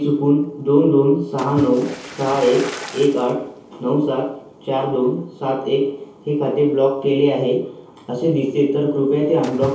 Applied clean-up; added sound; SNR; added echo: none; Splash, splatter; 18 dB; reverberation time 0.7 s.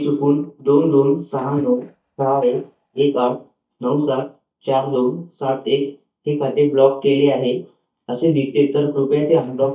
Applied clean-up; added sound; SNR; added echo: neural mask model DeepFilterNet 3.